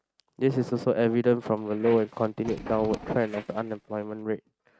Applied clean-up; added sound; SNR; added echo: neural mask model RNNoise.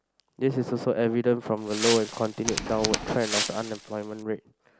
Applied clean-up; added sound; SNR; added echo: none; Wind + Tools; 4 dB; none.